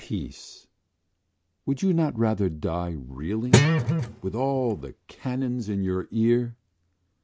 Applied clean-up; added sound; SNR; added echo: none; Guitar; -5 dB; none.